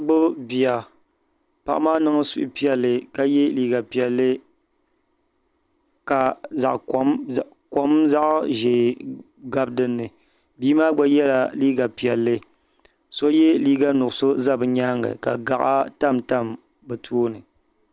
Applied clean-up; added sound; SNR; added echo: none; none; none; none.